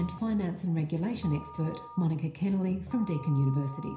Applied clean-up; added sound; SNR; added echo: none; Telephone; 19 dB; reverberation time 0.5 s.